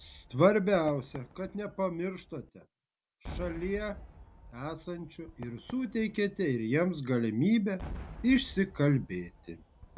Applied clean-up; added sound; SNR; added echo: none; Cheering / Fireworks; 16 dB; none.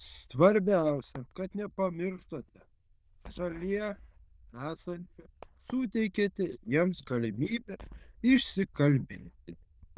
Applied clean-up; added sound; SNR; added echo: neural diffusion model UNIVERSE++.